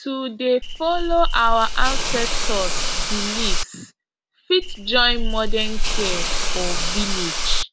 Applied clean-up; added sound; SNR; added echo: none; Hiss / Insect; -4 dB; none.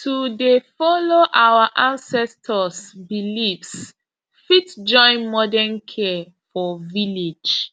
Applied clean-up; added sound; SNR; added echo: none; none; none; none.